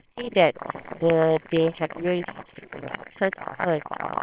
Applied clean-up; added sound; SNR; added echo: neural separator model SepFormer WHAMR!.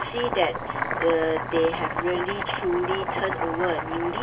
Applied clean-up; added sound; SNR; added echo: none; Domestic sounds, home sounds; 2 dB; reverberation time 0.2 s.